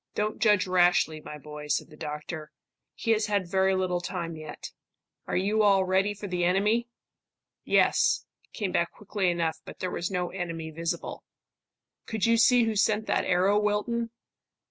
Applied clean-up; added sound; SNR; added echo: none; none; none; none.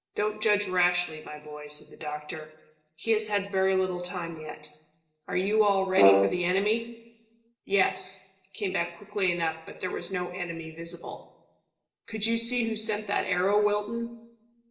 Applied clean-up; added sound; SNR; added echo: neural separator model SepFormer DNS4.